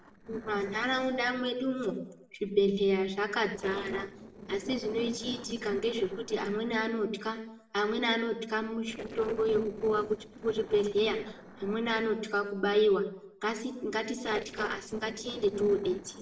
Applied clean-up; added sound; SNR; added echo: neural separator model SepFormer DNS4.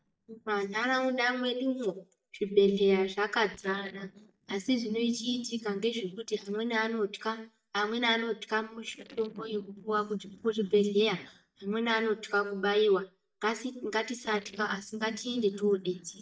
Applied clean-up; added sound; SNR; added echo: neural mask model DeepFilterNet 3.